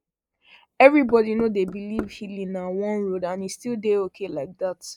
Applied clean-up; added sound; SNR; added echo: neural mask model Resemble Enhance denoiser.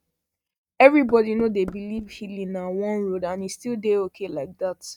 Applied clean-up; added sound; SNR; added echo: neural mask model DeepFilterNet 3.